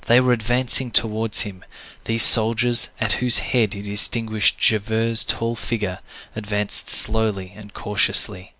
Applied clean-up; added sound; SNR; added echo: none; none; none; none.